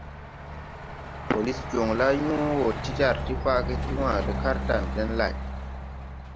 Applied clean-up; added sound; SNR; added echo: none; Truck; 4 dB; none.